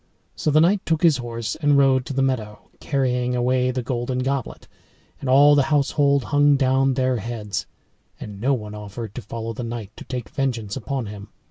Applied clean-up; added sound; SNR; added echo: none; none; none; none.